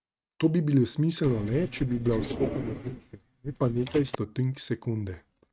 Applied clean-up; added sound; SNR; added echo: neural mask model RNNoise.